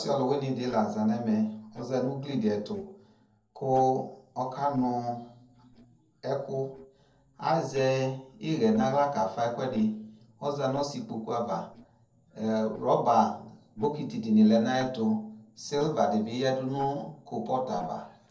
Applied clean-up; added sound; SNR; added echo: neural separator model SepFormer DNS4.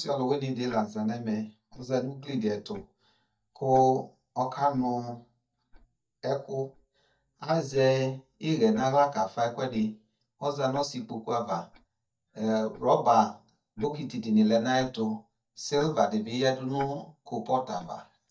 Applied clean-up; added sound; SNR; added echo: neural mask model DeepFilterNet 3.